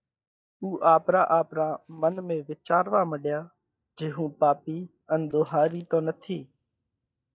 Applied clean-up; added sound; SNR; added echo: neural mask model DeepFilterNet 3.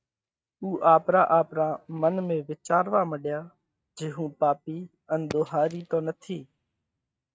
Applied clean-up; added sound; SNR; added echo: neural mask model RNNoise.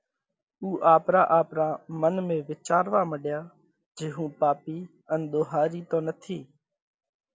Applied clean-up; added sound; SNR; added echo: none; none; none; none.